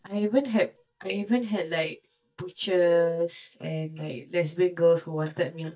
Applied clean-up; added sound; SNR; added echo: neural mask model DeepFilterNet 3.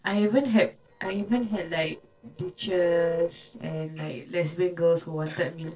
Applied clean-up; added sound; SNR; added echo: neural separator model SepFormer DNS4.